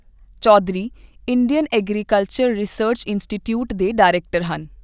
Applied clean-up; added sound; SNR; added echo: none; none; none; none.